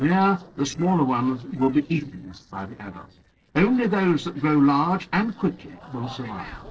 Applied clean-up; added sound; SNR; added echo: neural separator model SepFormer DNS4.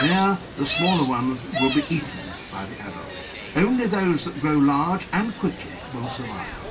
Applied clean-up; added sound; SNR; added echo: none; Gull, seagull; 8 dB; reverberation time 0.2 s.